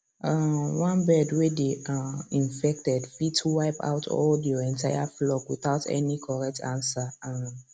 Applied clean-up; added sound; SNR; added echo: none; none; none; none.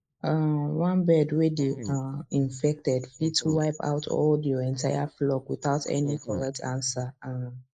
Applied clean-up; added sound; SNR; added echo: neural mask model Resemble Enhance denoiser.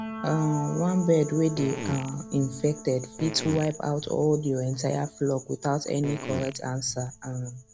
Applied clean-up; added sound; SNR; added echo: none; Piano + Fart; 12 dB; none.